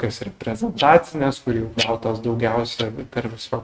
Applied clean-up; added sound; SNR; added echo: neural mask model RNNoise.